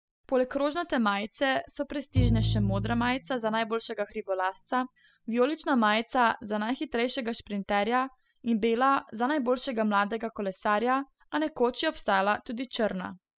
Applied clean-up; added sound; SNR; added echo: classical method spectral subtraction.